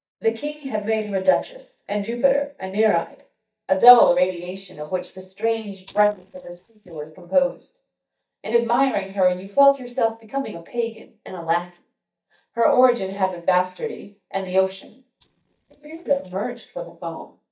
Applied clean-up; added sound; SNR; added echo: neural mask model DeepFilterNet 3.